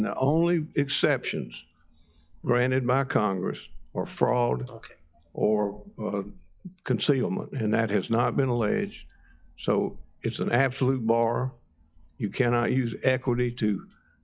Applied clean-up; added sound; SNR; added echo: classical method log-MMSE.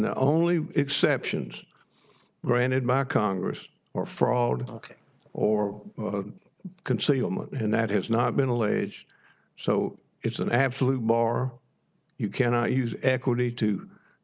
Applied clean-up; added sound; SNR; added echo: none; none; none; none.